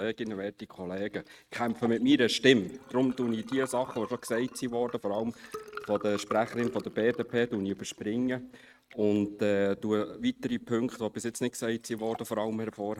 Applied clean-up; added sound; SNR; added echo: neural mask model RNNoise.